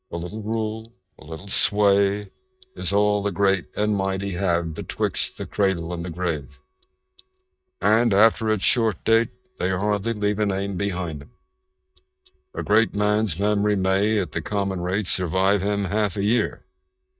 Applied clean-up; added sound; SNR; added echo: neural mask model DeepFilterNet 3.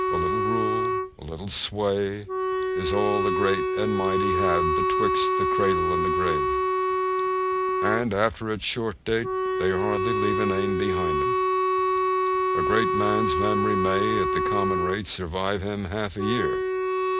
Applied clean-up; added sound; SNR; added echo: none; Wind instrument, woodwind instrument; -3 dB; none.